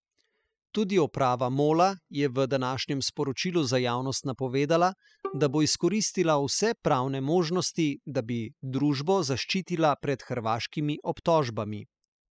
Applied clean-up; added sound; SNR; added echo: classical method spectral subtraction.